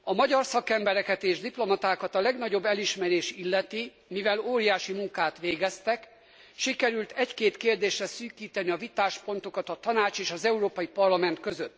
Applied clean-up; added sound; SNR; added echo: none; none; none; none.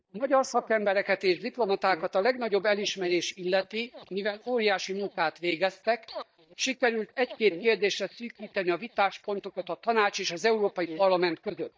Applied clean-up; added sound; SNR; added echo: neural mask model DeepFilterNet 3.